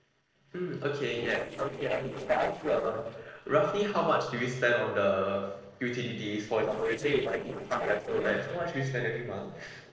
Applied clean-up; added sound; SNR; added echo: neural separator model SepFormer DNS4.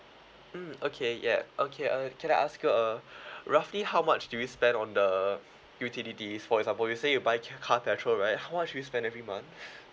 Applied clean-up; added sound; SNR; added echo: none; none; none; none.